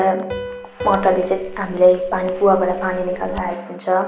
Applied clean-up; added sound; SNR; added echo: none; Fire + Piano; 14 dB; none.